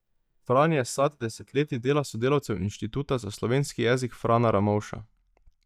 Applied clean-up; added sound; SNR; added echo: neural mask model DeepFilterNet 3.